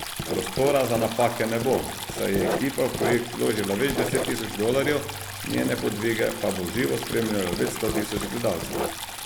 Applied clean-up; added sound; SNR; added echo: none; Stream + Writing; 5 dB; none.